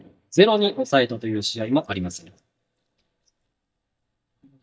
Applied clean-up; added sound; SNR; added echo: neural mask model DeepFilterNet 3.